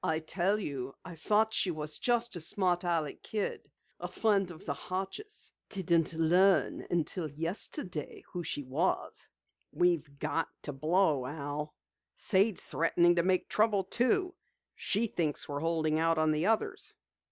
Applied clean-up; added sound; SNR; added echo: none; none; none; none.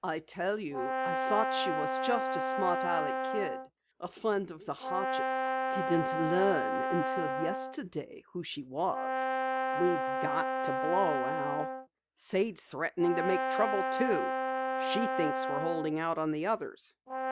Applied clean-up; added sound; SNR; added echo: none; Brass instrument; 0 dB; none.